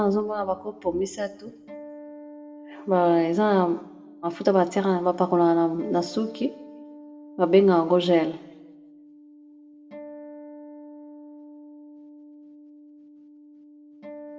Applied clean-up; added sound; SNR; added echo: none; Acoustic guitar; 18 dB; reverberation time 0.7 s.